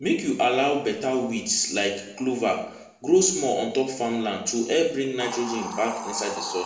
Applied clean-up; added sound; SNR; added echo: none; Hiss; 16 dB; reverberation time 0.8 s.